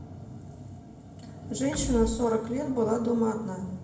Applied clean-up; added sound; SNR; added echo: none; Door / Wood; 9 dB; reverberation time 0.9 s.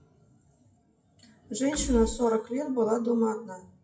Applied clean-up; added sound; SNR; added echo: classical method WPE with log-MMSE.